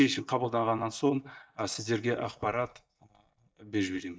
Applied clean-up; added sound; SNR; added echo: neural mask model DeepFilterNet 3.